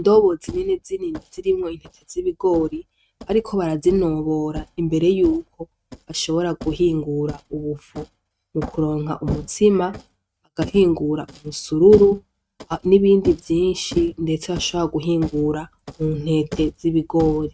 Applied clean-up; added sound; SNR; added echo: neural mask model RNNoise.